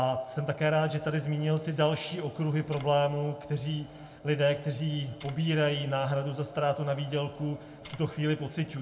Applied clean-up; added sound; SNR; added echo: none; Tap; 18 dB; reverberation time 1.2 s.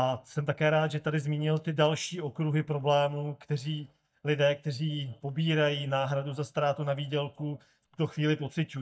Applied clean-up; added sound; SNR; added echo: neural mask model DeepFilterNet 3.